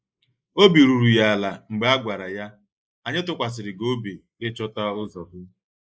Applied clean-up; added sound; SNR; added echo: neural mask model Resemble Enhance denoiser.